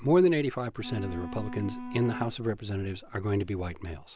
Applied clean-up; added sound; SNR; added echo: none; Wind instrument, woodwind instrument; 13 dB; none.